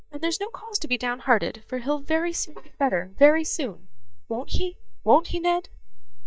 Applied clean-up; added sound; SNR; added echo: neural mask model DeepFilterNet 3.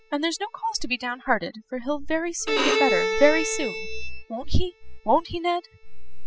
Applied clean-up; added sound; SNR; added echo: classical method spectral subtraction.